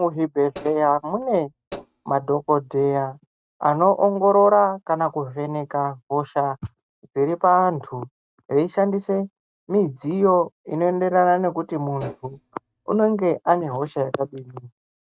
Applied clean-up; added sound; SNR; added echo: neural mask model RNNoise.